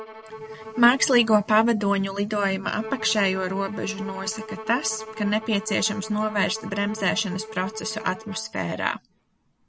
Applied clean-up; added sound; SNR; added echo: none; Bowed string instrument; 14 dB; none.